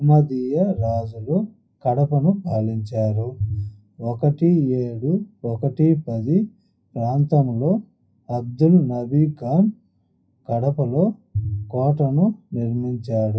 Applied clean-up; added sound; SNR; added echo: classical method WPE with log-MMSE.